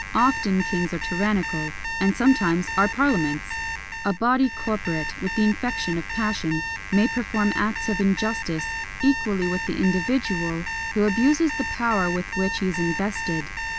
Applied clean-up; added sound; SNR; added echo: none; Alarm; 6 dB; none.